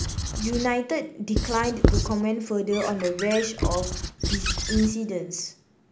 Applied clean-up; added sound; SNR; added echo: none; Squeak / Writing; 1 dB; none.